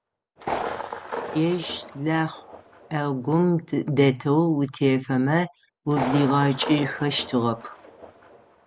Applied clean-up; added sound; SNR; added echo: none; Thunder; 12 dB; none.